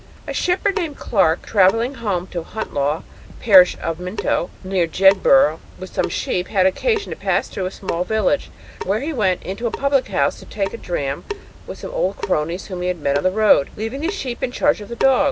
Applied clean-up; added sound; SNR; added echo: none; Drip / Sink (filling or washing) / Water tap, faucet; 14 dB; none.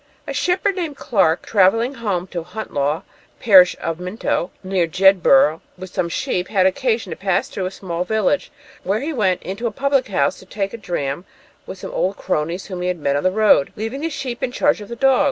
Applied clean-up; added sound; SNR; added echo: none; none; none; none.